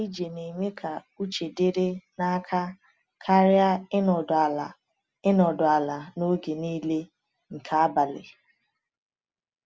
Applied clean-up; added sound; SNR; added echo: none; none; none; none.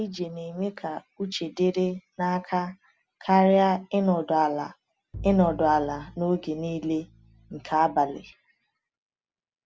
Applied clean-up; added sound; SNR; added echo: none; Bowed string instrument; 17 dB; none.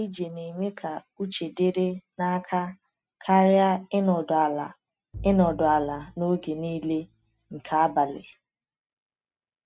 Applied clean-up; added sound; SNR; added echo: neural mask model RNNoise.